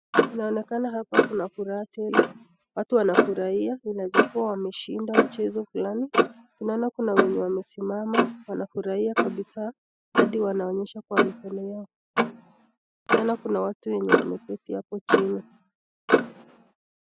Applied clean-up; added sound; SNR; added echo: classical method spectral subtraction.